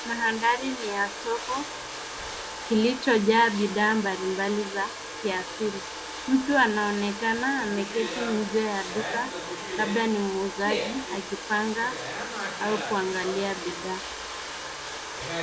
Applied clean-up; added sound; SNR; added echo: none; Domestic sounds, home sounds; 7 dB; none.